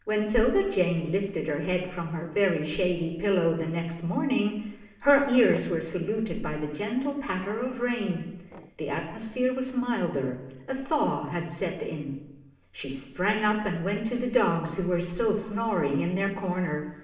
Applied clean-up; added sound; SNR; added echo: neural separator model SepFormer DNS4.